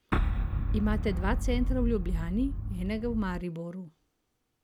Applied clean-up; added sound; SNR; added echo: none; Boom; -4 dB; none.